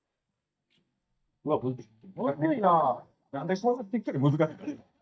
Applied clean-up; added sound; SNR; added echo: neural mask model DeepFilterNet 3.